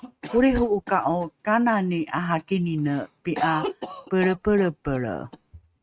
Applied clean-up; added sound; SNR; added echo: neural mask model RNNoise.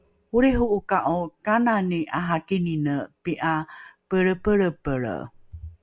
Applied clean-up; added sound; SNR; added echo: none; none; none; none.